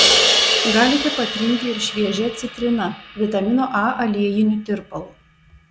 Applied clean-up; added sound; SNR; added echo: none; Crash cymbal; 2 dB; none.